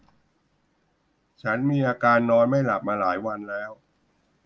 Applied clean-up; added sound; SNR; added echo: none; none; none; none.